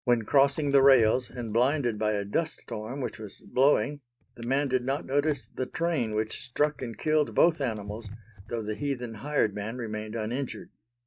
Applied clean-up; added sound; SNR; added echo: neural mask model DeepFilterNet 3.